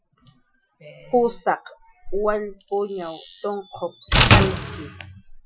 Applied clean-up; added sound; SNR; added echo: classical method Wiener filter.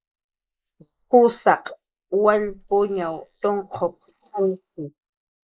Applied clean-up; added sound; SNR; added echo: neural mask model Resemble Enhance denoiser.